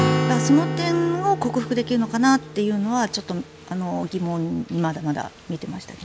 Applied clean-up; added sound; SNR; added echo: none; Acoustic guitar; 5 dB; none.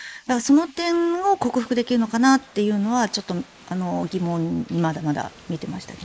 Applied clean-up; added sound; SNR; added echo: neural mask model Resemble Enhance denoiser.